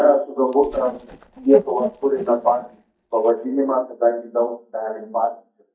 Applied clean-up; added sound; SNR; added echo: neural mask model DeepFilterNet 3.